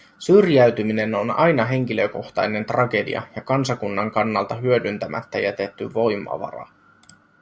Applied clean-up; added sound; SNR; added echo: none; none; none; none.